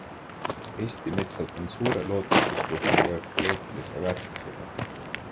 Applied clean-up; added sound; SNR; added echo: none; Walk, footsteps; -4 dB; none.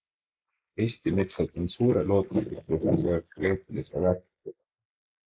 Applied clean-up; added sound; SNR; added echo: neural mask model Resemble Enhance denoiser.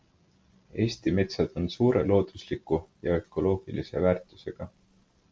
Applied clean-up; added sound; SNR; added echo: none; none; none; none.